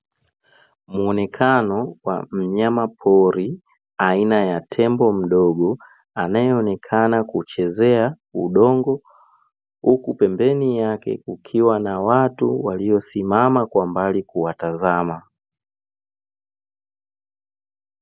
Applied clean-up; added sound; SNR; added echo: none; none; none; none.